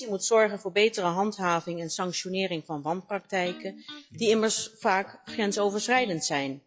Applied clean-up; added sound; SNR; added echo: classical method log-MMSE.